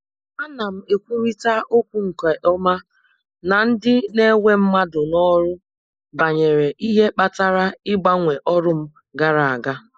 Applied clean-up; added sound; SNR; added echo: neural mask model Resemble Enhance denoiser.